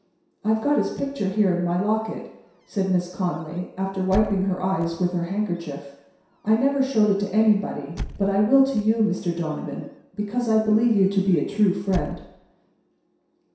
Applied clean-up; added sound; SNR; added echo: none; Squeak / Slam / Wood; 17 dB; reverberation time 0.7 s.